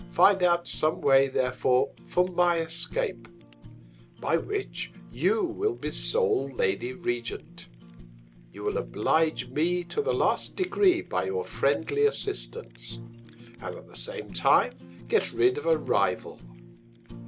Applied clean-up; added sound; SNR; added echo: none; Fire; 18 dB; none.